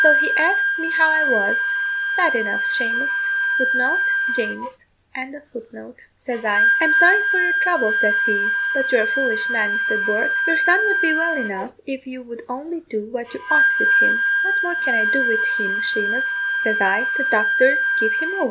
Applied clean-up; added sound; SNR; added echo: none; Wind instrument, woodwind instrument; -5 dB; none.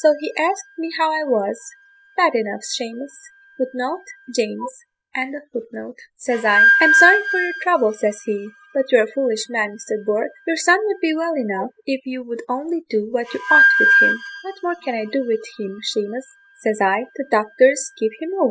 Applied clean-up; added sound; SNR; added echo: classical method spectral subtraction.